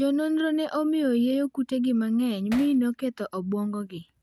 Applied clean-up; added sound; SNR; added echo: none; Hammer; 15 dB; none.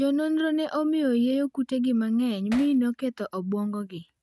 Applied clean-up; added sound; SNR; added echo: neural mask model RNNoise.